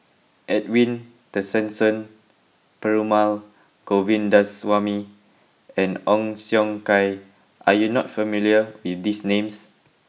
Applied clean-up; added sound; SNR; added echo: none; none; none; none.